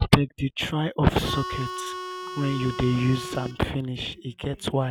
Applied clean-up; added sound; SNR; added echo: none; Harmonica; 9 dB; none.